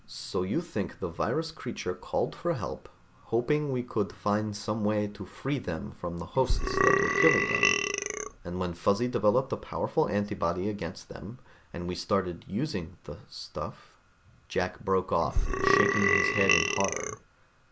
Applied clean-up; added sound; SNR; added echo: none; Burping, eructation; -4 dB; none.